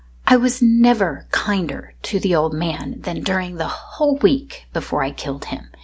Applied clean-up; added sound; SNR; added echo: none; none; none; none.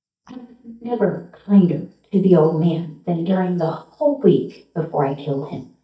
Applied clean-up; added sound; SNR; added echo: neural mask model DeepFilterNet 3.